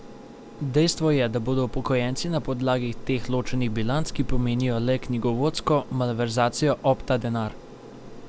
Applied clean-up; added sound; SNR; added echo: none; Aircraft; 19 dB; none.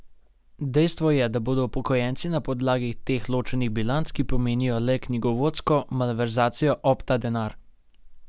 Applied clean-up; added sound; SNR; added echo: none; none; none; none.